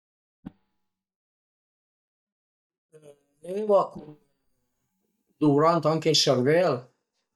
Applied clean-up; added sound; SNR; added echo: neural mask model DeepFilterNet 3.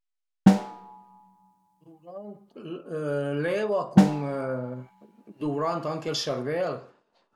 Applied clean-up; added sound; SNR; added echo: none; Snare drum; -3 dB; none.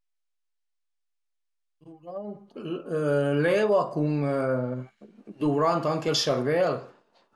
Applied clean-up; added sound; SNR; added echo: none; none; none; none.